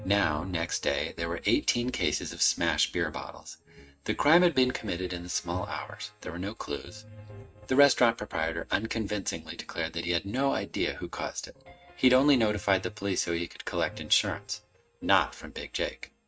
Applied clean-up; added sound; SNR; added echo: neural mask model RNNoise.